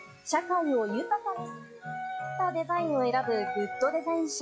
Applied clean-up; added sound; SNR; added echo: classical method log-MMSE.